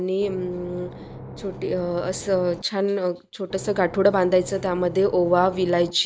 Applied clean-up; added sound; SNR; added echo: none; Engine / Boat, Water vehicle; 15 dB; none.